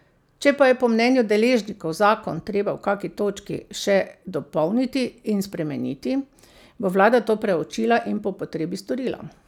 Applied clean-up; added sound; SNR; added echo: none; none; none; none.